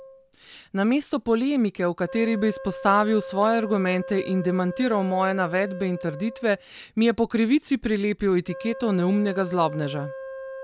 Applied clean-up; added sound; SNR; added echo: none; Wind instrument, woodwind instrument; 14 dB; none.